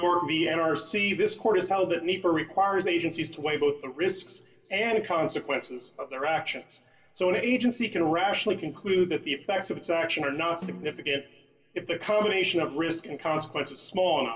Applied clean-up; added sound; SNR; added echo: none; Snare drum; 17 dB; reverberation time 0.6 s.